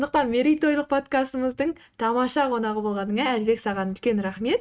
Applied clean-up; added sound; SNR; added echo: neural mask model RNNoise.